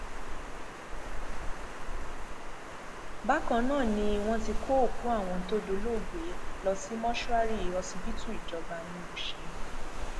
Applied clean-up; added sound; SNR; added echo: none; Water; -1 dB; none.